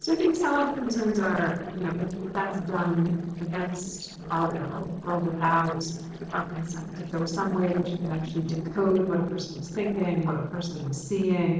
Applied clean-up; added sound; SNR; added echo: neural separator model SepFormer DNS4.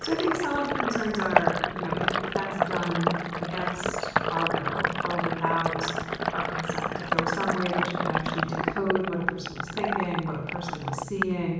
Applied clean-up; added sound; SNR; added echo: none; Sink (filling or washing); -1 dB; reverberation time 1.0 s.